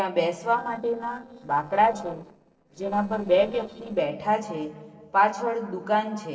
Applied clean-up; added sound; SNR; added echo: neural separator model SepFormer DNS4.